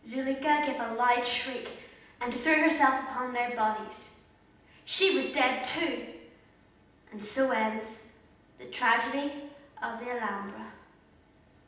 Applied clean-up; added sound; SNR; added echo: none; none; none; reverberation time 0.8 s.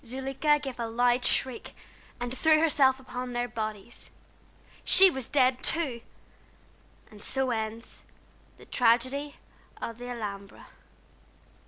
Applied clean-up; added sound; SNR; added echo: none; none; none; none.